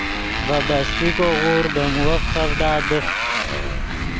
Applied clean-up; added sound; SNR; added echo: none; Motorcycle; -1 dB; none.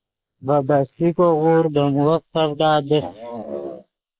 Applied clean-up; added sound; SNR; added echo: neural mask model Resemble Enhance denoiser.